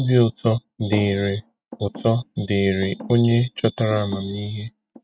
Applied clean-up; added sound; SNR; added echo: neural mask model RNNoise.